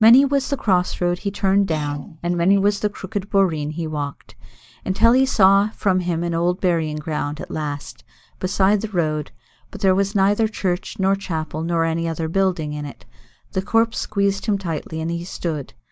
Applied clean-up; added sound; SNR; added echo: neural mask model DeepFilterNet 3.